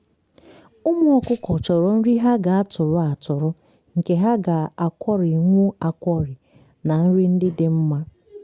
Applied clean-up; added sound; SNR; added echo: none; Tambourine; 18 dB; none.